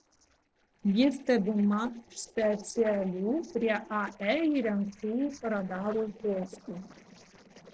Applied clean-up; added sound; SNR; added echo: neural separator model SepFormer DNS4.